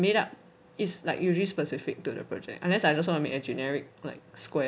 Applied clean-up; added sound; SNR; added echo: none; none; none; none.